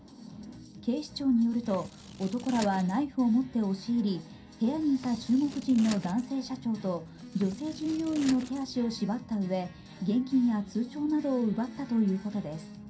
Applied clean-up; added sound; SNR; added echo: none; Scissors; 16 dB; reverberation time 0.3 s.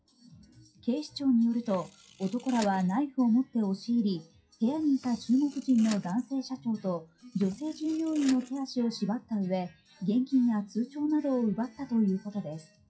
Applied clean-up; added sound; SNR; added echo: classical method WPE with log-MMSE.